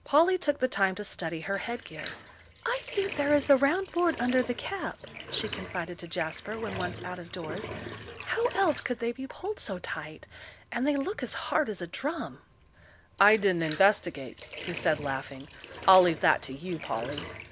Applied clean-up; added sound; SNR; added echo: none; Bathtub (filling or washing); 14 dB; none.